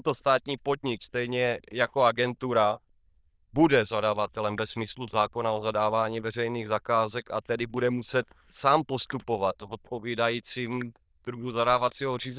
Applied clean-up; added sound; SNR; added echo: neural diffusion model UNIVERSE++.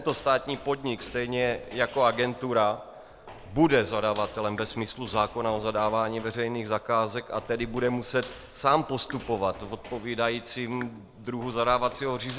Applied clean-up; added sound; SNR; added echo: none; Walk, footsteps + Raindrop / Drip; 18 dB; none.